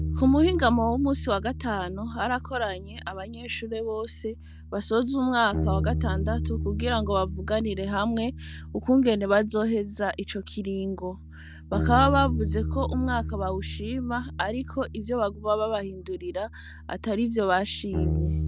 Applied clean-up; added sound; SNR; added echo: none; Bass guitar; 5 dB; none.